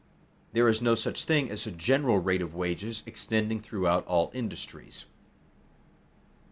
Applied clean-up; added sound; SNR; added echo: none; none; none; none.